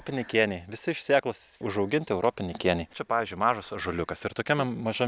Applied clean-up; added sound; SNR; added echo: none; none; none; none.